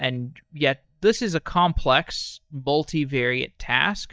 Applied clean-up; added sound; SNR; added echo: neural mask model DeepFilterNet 3.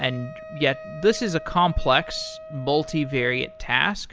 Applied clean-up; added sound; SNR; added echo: none; Wind instrument, woodwind instrument; 16 dB; none.